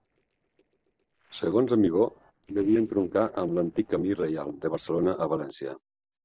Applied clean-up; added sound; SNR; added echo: neural separator model SepFormer DNS4.